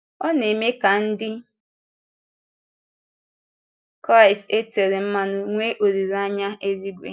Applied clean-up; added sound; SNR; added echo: none; none; none; none.